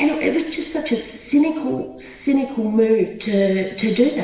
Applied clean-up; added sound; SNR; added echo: none; none; none; reverberation time 1.0 s.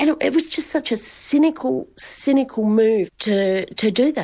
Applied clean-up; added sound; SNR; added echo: none; none; none; none.